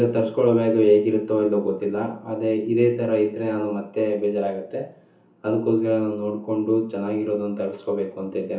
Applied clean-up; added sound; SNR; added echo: none; none; none; reverberation time 0.8 s.